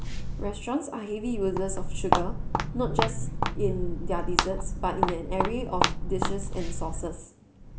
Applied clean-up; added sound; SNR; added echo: none; Walk, footsteps; -4 dB; none.